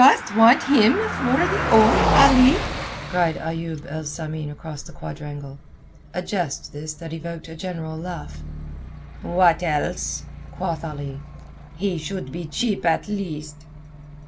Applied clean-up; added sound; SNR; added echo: none; Car passing by; 6 dB; none.